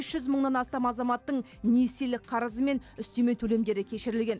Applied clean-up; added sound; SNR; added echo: none; none; none; none.